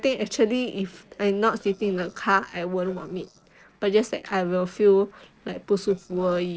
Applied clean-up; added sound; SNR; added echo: neural separator model SepFormer DNS4.